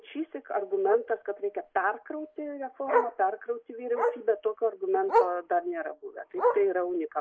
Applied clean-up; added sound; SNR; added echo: neural mask model Resemble Enhance denoiser.